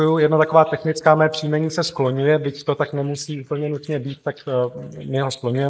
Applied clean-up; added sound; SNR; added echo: neural mask model Resemble Enhance denoiser.